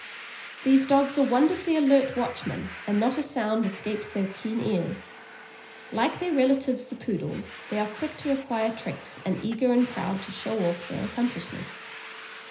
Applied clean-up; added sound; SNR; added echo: none; Domestic sounds, home sounds; 15 dB; reverberation time 0.5 s.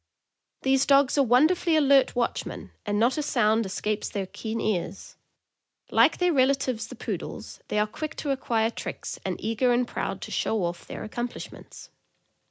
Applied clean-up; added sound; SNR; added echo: none; none; none; none.